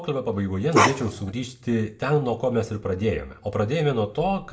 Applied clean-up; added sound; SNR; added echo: none; Bark; -2 dB; reverberation time 0.4 s.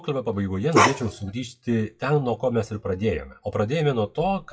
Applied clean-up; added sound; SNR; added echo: classical method WPE with log-MMSE.